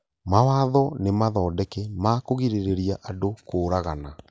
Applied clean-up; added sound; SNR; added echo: none; none; none; none.